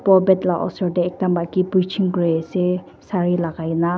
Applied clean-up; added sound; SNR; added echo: none; none; none; none.